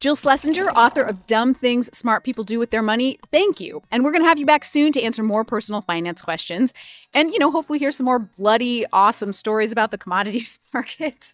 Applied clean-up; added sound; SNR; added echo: neural mask model DeepFilterNet 3.